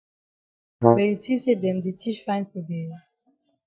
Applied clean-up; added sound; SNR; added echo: neural mask model DeepFilterNet 3.